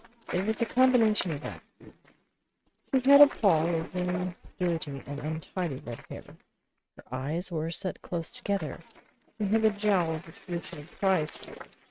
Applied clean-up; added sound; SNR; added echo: neural mask model RNNoise.